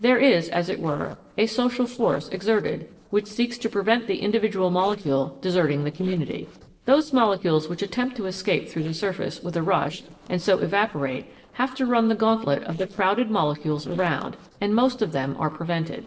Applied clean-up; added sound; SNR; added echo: neural separator model SepFormer DNS4.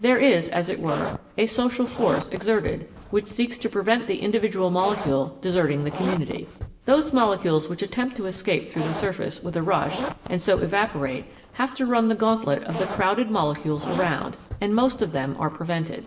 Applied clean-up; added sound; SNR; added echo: none; Zipper (clothing); 13 dB; reverberation time 0.7 s.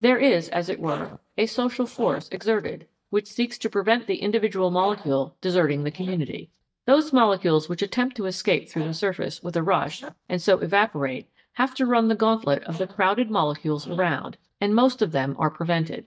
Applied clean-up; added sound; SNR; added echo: neural mask model DeepFilterNet 3.